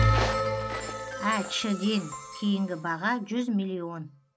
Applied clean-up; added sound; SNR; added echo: none; Bell; 1 dB; none.